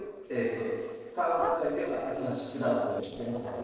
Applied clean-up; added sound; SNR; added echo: neural separator model SepFormer DNS4.